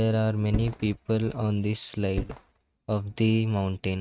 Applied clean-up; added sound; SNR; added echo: neural mask model RNNoise.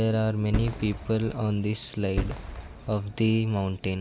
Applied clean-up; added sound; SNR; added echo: none; Fireworks; 8 dB; none.